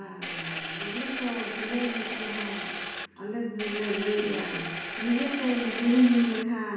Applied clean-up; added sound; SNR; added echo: none; Engine; 5 dB; reverberation time 1.2 s.